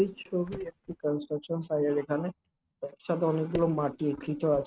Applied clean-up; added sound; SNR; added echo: neural mask model RNNoise.